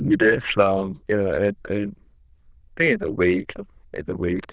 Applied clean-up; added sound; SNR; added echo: neural diffusion model UNIVERSE++.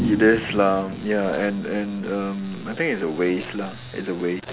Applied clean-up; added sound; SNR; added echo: none; Fireworks; 13 dB; none.